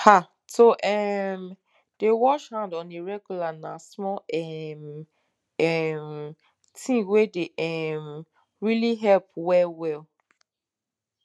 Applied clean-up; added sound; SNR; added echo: none; none; none; none.